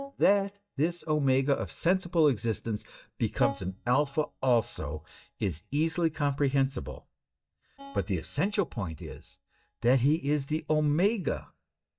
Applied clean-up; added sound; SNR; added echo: neural mask model DeepFilterNet 3.